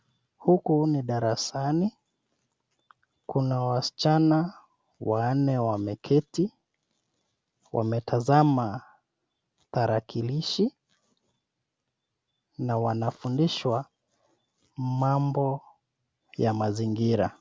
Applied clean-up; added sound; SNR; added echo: none; none; none; none.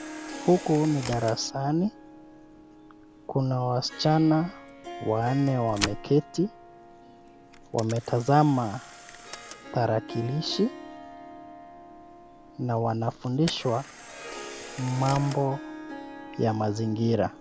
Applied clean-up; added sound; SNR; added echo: none; Harp + Camera; 13 dB; none.